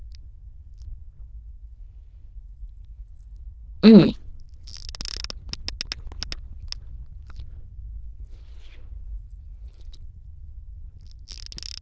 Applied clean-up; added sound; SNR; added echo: neural diffusion model UNIVERSE++.